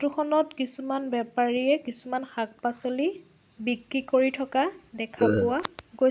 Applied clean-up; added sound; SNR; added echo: none; Burping, eructation; -2 dB; none.